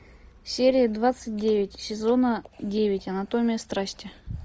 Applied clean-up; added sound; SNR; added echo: none; none; none; none.